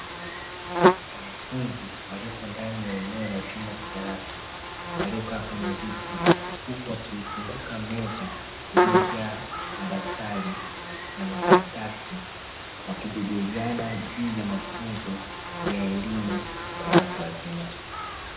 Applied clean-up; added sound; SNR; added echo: none; Buzz; -5 dB; reverberation time 0.8 s.